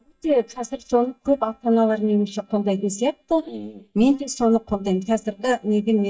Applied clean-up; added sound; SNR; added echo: neural mask model DeepFilterNet 3.